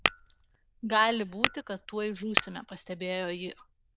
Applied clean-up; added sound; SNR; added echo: neural diffusion model UNIVERSE++.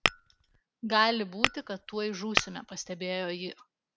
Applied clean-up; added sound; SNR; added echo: none; Tap / Glass; -1 dB; none.